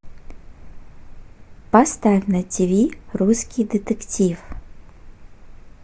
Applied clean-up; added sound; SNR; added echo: none; none; none; none.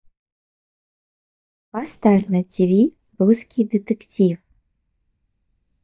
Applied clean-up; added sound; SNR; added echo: neural mask model DeepFilterNet 3.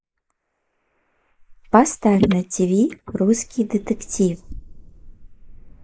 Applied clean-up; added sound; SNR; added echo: neural mask model Resemble Enhance denoiser.